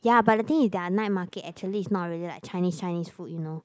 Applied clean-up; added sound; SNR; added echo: none; none; none; none.